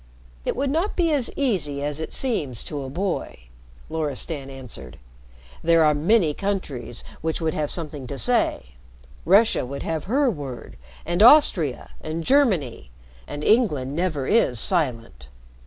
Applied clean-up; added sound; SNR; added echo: none; none; none; none.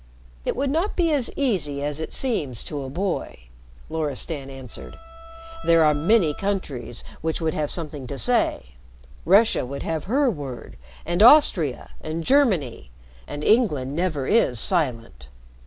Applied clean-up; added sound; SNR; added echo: none; Bowed string instrument; 19 dB; none.